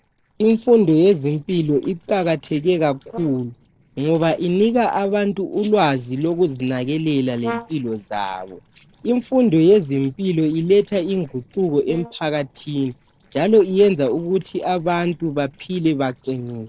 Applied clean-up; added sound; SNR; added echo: neural separator model SepFormer DNS4.